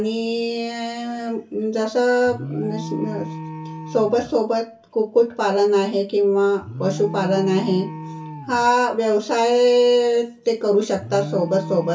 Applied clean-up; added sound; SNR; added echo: none; Alarm; 14 dB; reverberation time 0.2 s.